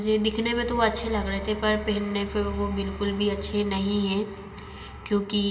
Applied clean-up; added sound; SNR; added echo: none; none; none; reverberation time 2.5 s.